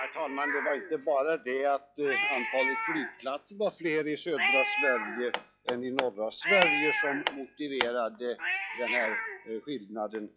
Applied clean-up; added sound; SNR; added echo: classical method log-MMSE.